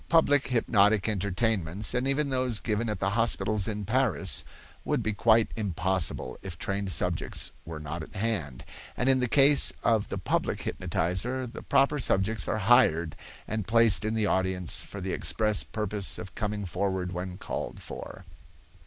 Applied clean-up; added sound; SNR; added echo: none; none; none; none.